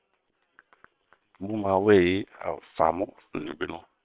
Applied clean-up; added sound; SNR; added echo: neural separator model SepFormer WHAM!.